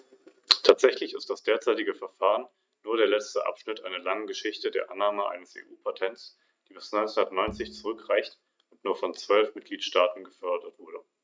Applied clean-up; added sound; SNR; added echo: neural mask model RNNoise.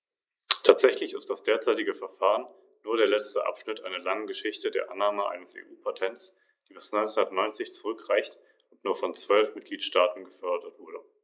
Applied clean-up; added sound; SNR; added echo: neural mask model Resemble Enhance denoiser.